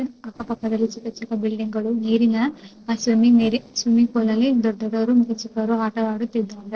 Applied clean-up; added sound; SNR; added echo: neural separator model SepFormer DNS4.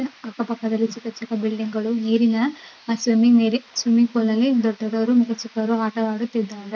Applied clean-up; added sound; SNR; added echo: neural mask model Resemble Enhance denoiser.